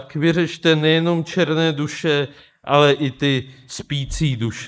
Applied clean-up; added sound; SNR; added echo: neural mask model Resemble Enhance denoiser.